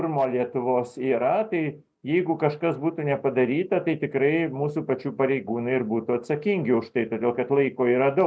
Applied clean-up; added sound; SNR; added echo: none; none; none; none.